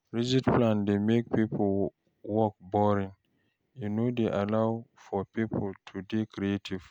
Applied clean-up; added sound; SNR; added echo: none; none; none; none.